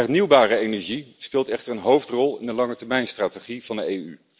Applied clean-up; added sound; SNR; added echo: none; none; none; none.